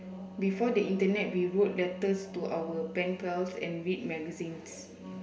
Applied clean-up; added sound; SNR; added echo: none; Wind instrument, woodwind instrument; 13 dB; reverberation time 0.2 s.